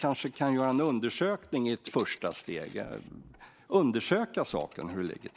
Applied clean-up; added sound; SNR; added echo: neural mask model Resemble Enhance denoiser.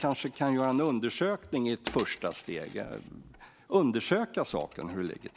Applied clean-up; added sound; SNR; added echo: none; Coin (dropping); 20 dB; none.